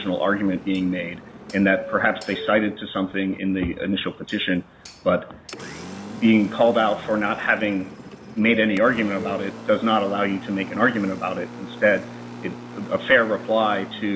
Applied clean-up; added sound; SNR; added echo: none; Doorbell + Engine; 14 dB; none.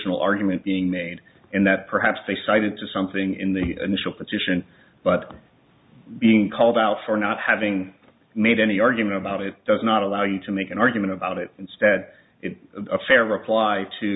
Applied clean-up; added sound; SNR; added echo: none; none; none; none.